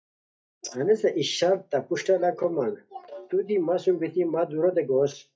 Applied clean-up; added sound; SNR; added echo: neural mask model DeepFilterNet 3.